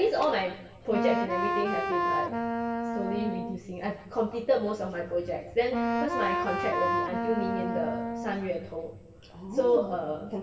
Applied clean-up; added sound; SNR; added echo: none; Wind instrument, woodwind instrument; -1 dB; reverberation time 1.0 s.